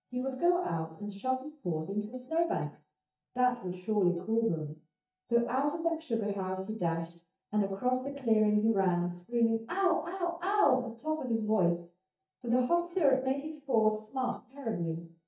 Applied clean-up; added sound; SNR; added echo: neural mask model DeepFilterNet 3.